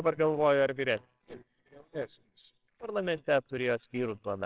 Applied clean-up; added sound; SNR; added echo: neural separator model SepFormer WHAMR!.